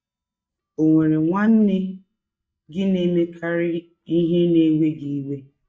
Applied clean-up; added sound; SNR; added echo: neural mask model DeepFilterNet 3.